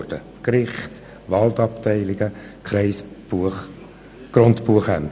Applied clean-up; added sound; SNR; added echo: none; none; none; none.